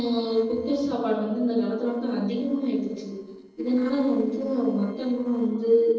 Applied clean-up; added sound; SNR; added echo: neural separator model SepFormer DNS4.